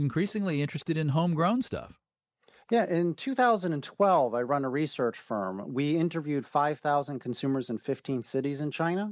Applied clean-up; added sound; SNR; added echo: neural mask model Resemble Enhance denoiser.